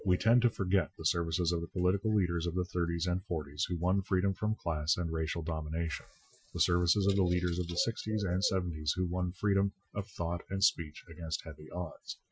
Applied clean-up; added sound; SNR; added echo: classical method Wiener filter.